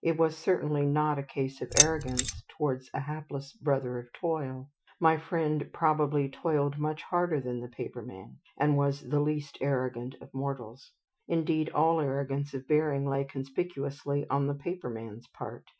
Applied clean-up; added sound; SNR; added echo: classical method Wiener filter.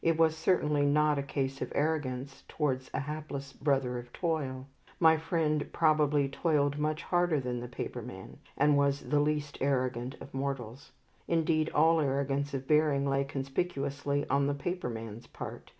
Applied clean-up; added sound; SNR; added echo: none; none; none; none.